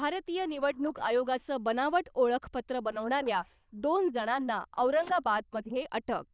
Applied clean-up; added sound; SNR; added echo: neural diffusion model UNIVERSE++.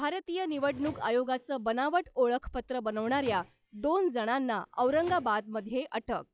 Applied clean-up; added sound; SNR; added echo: classical method log-MMSE.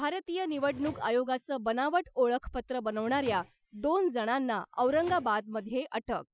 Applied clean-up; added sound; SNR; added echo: classical method Wiener filter.